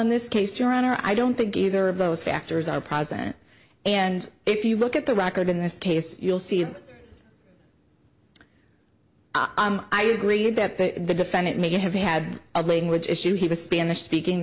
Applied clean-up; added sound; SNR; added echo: none; none; none; none.